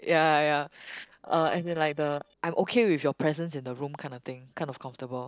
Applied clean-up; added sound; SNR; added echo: neural separator model SepFormer DNS4.